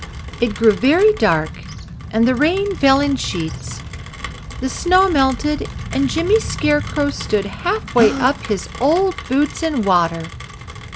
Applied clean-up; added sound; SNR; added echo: none; Gasp + Rain; 10 dB; none.